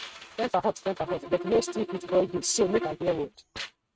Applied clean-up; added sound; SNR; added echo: neural mask model RNNoise.